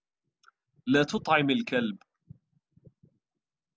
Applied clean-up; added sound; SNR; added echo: none; none; none; none.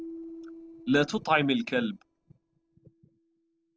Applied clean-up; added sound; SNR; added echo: neural separator model SepFormer DNS4.